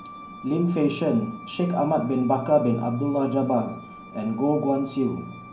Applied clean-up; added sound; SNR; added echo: none; Wind instrument, woodwind instrument; 19 dB; reverberation time 0.6 s.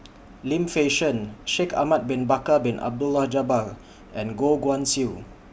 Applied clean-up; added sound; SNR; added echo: none; none; none; none.